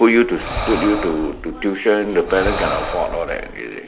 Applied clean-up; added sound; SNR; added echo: none; Breathing; 8 dB; none.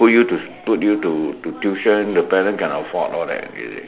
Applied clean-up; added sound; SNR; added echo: none; none; none; none.